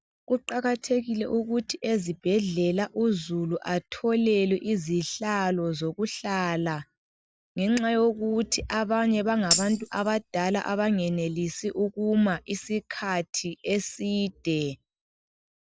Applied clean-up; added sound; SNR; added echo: none; Tambourine; 4 dB; none.